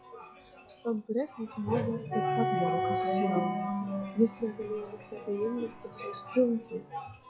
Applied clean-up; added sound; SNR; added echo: classical method log-MMSE.